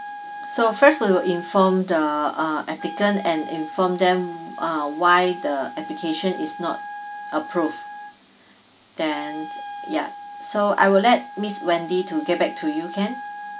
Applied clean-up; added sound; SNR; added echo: none; Wind instrument, woodwind instrument; 13 dB; none.